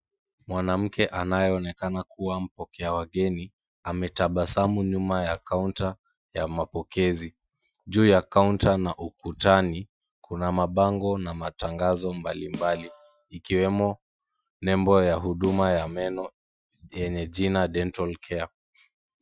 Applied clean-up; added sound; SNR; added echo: classical method Wiener filter.